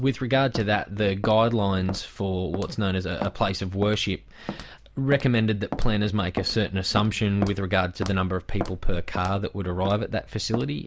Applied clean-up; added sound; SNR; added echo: none; Walk, footsteps; 14 dB; none.